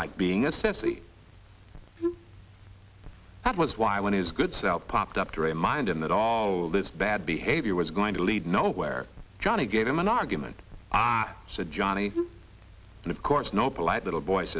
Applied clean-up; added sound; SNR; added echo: none; Wind instrument, woodwind instrument; 5 dB; none.